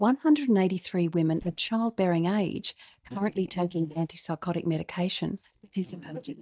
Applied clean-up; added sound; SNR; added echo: neural mask model DeepFilterNet 3.